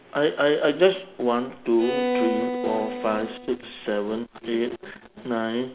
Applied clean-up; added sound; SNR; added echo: none; Bowed string instrument; 4 dB; none.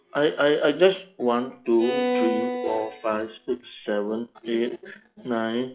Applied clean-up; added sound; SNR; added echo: classical method log-MMSE.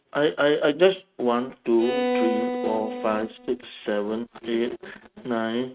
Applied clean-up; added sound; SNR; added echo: neural mask model RNNoise.